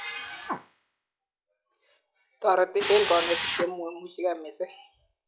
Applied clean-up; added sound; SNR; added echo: classical method log-MMSE.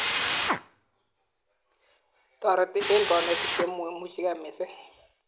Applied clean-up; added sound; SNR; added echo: none; Drill; 2 dB; none.